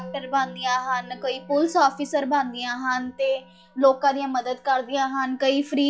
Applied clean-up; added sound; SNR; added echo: classical method log-MMSE.